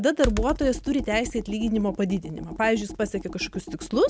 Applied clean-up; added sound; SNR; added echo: none; Computer keyboard; 9 dB; none.